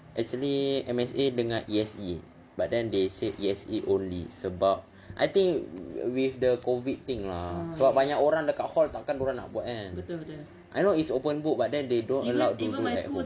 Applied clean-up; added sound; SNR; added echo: none; none; none; none.